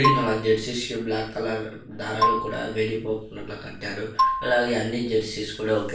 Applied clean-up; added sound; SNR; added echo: none; Marimba, xylophone; 3 dB; reverberation time 0.3 s.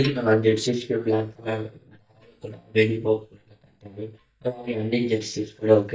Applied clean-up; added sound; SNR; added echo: neural mask model DeepFilterNet 3.